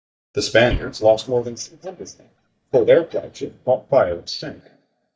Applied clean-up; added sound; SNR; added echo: neural mask model DeepFilterNet 3.